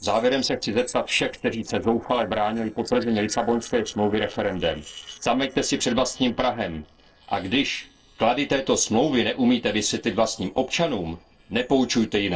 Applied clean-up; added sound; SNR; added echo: neural separator model SepFormer DNS4.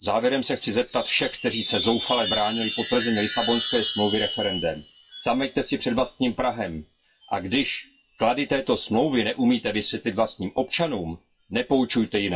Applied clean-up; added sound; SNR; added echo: classical method WPE with log-MMSE.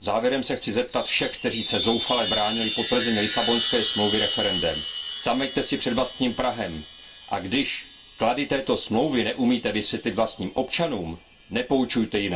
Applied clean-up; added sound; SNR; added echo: none; Chime; 3 dB; reverberation time 0.2 s.